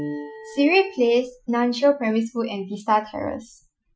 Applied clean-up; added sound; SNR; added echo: classical method Wiener filter.